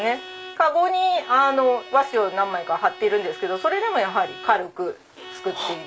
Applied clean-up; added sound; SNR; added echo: none; Bowed string instrument; 17 dB; none.